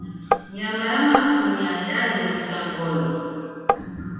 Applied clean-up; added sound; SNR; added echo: none; Tap; 0 dB; reverberation time 2.1 s.